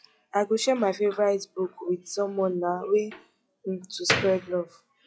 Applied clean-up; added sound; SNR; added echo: classical method log-MMSE.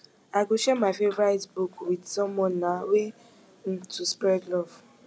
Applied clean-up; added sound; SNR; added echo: none; none; none; none.